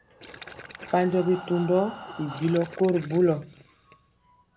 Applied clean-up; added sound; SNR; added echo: none; Gurgling + Breathing; 16 dB; none.